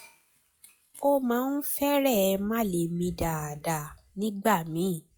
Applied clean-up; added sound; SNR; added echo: classical method log-MMSE.